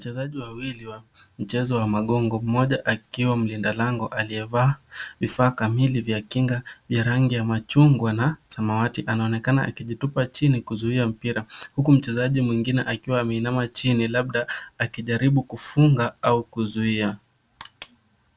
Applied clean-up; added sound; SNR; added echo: none; none; none; none.